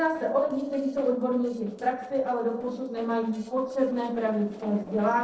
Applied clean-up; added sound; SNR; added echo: neural separator model SepFormer DNS4.